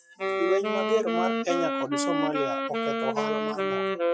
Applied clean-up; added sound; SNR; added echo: classical method Wiener filter.